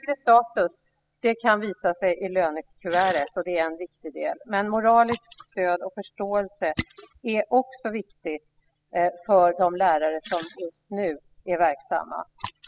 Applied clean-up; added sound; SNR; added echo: classical method spectral subtraction.